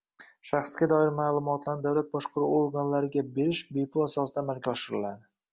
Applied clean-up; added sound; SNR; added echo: none; none; none; none.